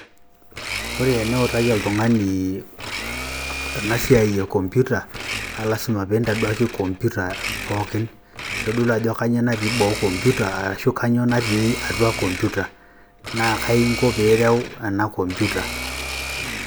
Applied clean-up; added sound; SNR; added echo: none; Domestic sounds, home sounds; 8 dB; none.